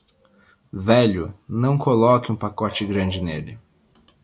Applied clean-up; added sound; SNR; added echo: none; none; none; none.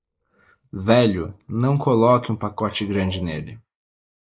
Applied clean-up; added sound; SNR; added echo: neural mask model Resemble Enhance denoiser.